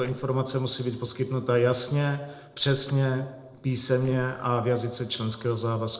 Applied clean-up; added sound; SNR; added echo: neural separator model SepFormer DNS4.